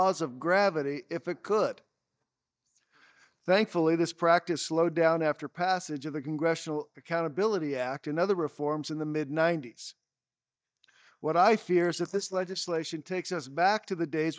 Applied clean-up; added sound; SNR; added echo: neural mask model DeepFilterNet 3.